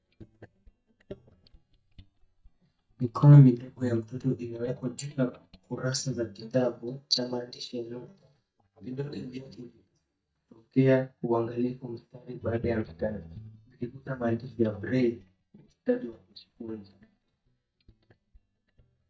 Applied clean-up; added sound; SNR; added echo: neural mask model DeepFilterNet 3.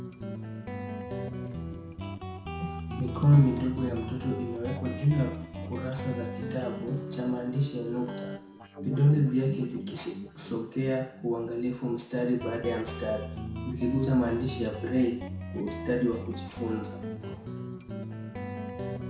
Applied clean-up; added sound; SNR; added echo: none; Guitar; 8 dB; reverberation time 0.6 s.